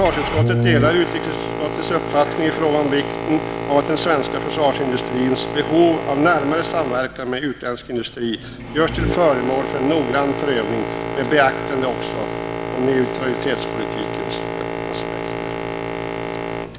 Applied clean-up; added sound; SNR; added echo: none; Boat, Water vehicle; 3 dB; none.